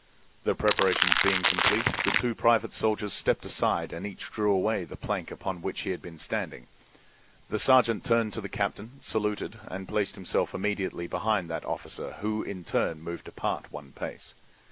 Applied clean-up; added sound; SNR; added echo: none; Crackle; -3 dB; none.